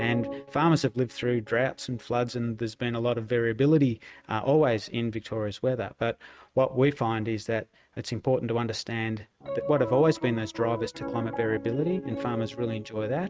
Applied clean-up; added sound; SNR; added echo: neural mask model RNNoise.